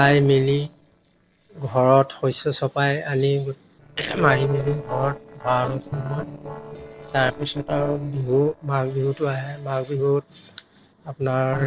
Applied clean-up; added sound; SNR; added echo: neural separator model SepFormer DNS4.